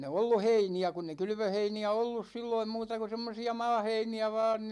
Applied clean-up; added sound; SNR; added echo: none; none; none; none.